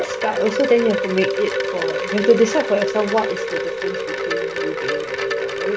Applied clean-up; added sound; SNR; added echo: none; Wind chime; 2 dB; none.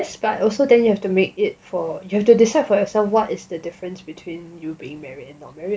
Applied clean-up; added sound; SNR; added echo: none; none; none; none.